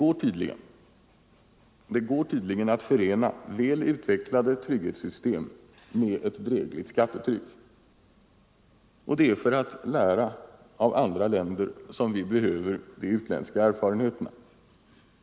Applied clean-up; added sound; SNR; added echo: none; none; none; none.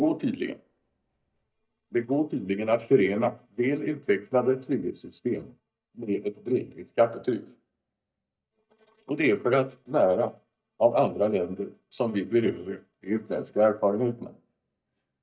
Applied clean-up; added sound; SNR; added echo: neural mask model DeepFilterNet 3.